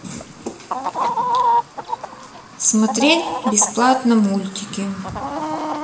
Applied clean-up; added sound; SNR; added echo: none; Chicken, rooster; 3 dB; reverberation time 1.1 s.